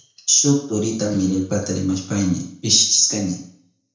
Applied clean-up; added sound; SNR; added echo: none; none; none; reverberation time 0.5 s.